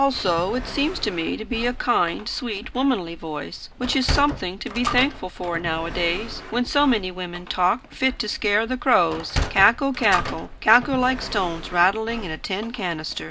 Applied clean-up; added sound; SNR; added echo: none; Sliding door; 10 dB; none.